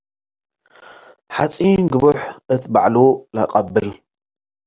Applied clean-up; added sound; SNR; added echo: none; none; none; none.